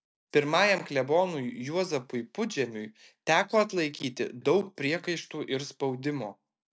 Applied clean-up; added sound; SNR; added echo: none; none; none; none.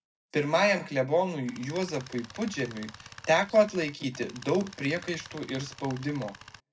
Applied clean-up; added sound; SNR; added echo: none; Tools; 18 dB; reverberation time 0.3 s.